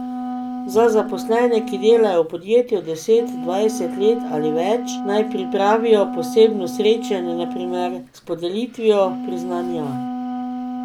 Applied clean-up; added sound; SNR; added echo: none; Wind instrument, woodwind instrument; 8 dB; none.